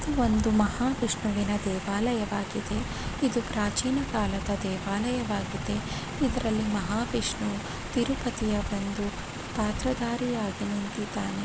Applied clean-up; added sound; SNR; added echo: none; none; none; none.